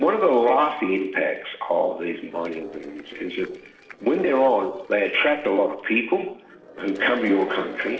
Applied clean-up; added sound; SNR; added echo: neural separator model SepFormer DNS4.